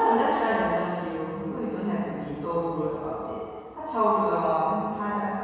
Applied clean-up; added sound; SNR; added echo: none; none; none; reverberation time 1.9 s.